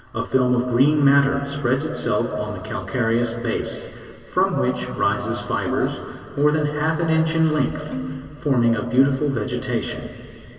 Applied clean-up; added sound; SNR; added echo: none; Bowed string instrument; 12 dB; reverberation time 2.7 s.